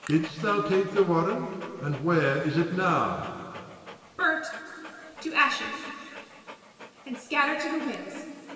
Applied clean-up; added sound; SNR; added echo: none; Dog; 17 dB; reverberation time 2.5 s.